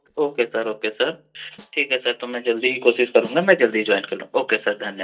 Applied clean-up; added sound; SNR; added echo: neural mask model DeepFilterNet 3.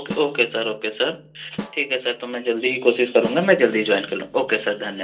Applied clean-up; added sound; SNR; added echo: none; Snare drum; 17 dB; reverberation time 0.2 s.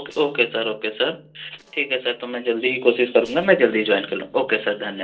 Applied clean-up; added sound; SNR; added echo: neural separator model SepFormer DNS4.